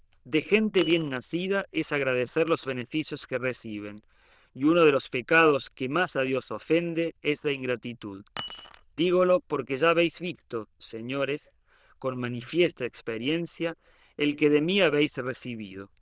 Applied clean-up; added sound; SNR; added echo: neural diffusion model UNIVERSE++.